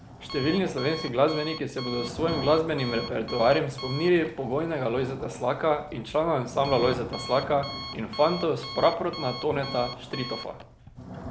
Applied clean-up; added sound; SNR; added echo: none; Thunder / Rain + Alarm; 11 dB; none.